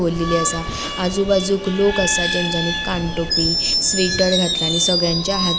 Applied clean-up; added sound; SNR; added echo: none; Screech; 3 dB; none.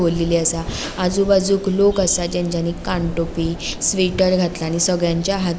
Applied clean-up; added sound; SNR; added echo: none; none; none; none.